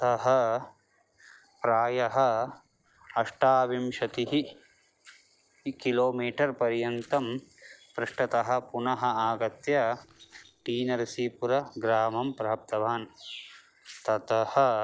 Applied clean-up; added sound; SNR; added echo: neural separator model SepFormer DNS4.